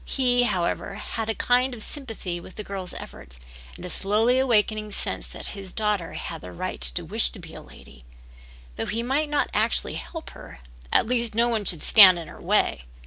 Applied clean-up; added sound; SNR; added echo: none; none; none; none.